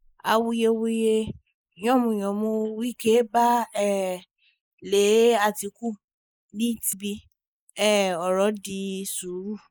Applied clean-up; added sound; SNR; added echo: neural mask model Resemble Enhance denoiser.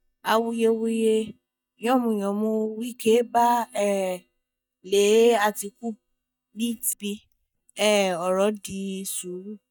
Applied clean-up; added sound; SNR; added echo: neural mask model DeepFilterNet 3.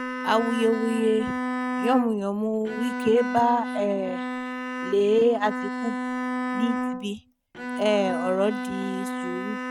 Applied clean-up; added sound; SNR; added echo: neural mask model RNNoise.